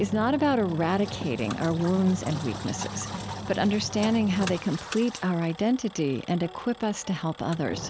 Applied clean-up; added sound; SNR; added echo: none; Engine; 10 dB; none.